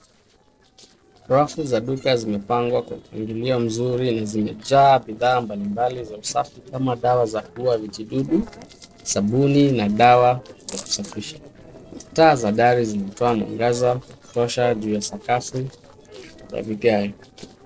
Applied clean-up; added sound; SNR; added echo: neural separator model SepFormer DNS4.